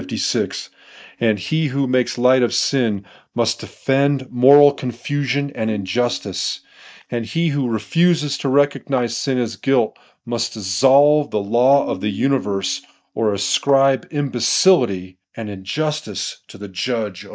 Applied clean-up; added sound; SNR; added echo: neural mask model DeepFilterNet 3.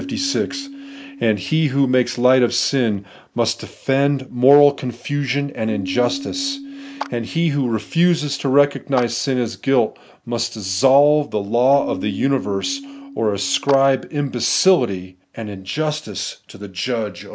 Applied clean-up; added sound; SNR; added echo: none; Clapping + Keyboard (musical); 16 dB; none.